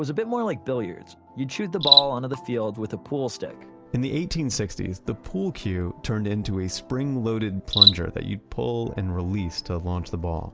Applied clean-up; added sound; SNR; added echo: none; Cricket; 2 dB; none.